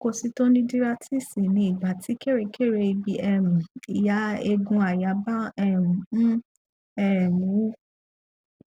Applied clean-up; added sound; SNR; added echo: none; none; none; none.